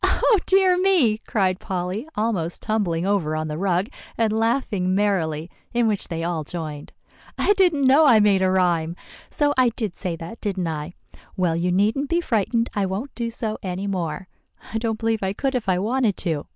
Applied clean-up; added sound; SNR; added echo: none; none; none; none.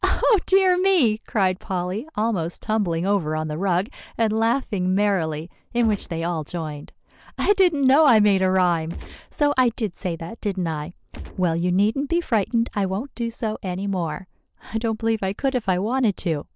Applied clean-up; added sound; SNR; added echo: neural separator model SepFormer DNS4.